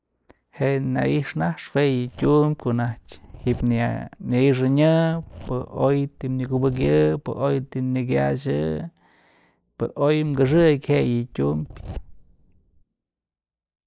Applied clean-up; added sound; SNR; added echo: neural mask model Resemble Enhance denoiser.